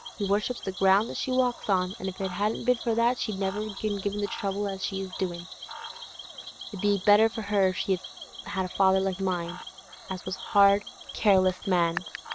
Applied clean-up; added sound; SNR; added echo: none; Cricket / Frog; 15 dB; none.